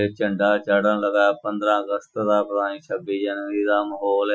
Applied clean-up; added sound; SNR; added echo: classical method Wiener filter.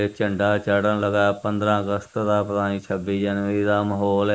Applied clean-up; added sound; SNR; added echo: neural mask model Resemble Enhance denoiser.